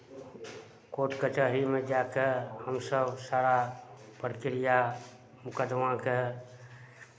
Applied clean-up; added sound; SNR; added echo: none; none; none; none.